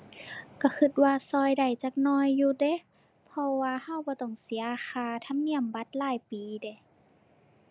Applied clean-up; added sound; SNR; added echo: none; none; none; none.